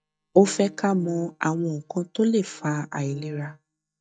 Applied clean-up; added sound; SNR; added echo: neural mask model DeepFilterNet 3.